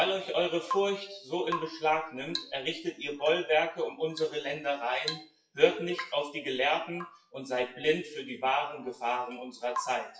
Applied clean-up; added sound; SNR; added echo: classical method WPE with log-MMSE.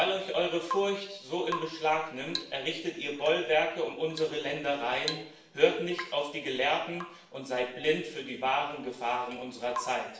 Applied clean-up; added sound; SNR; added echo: none; Drip / Water tap, faucet / Rain; 13 dB; reverberation time 0.6 s.